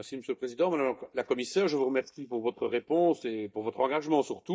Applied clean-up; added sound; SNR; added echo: neural mask model DeepFilterNet 3.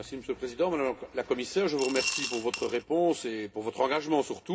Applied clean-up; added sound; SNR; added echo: none; Coin (dropping) / Glass; 6 dB; reverberation time 0.3 s.